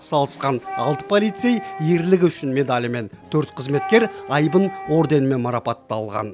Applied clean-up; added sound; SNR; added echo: none; Wind instrument, woodwind instrument; 14 dB; none.